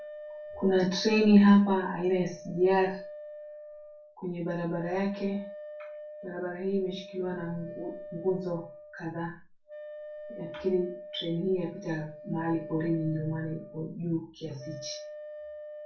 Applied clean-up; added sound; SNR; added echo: none; Wind instrument, woodwind instrument; 15 dB; reverberation time 0.3 s.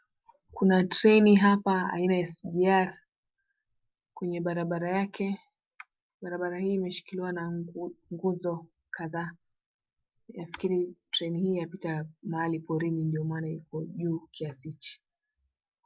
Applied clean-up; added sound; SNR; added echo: none; none; none; none.